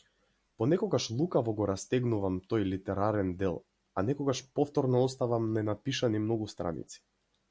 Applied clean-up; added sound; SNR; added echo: none; none; none; none.